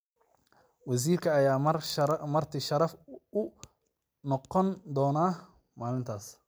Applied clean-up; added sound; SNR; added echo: none; none; none; none.